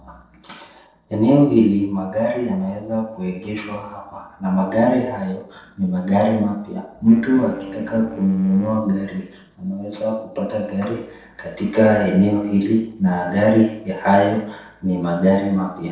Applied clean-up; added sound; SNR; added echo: neural separator model SepFormer DNS4.